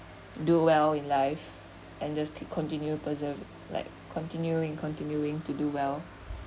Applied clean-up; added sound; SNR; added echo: none; Keyboard (musical); 20 dB; none.